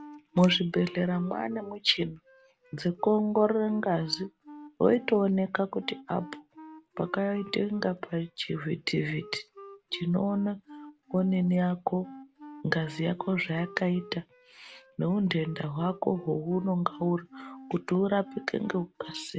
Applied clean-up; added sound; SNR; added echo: none; Wind instrument, woodwind instrument; 19 dB; none.